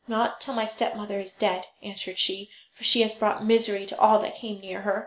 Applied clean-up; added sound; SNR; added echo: none; none; none; none.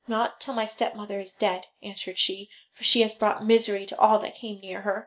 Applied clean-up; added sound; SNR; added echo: neural mask model DeepFilterNet 3.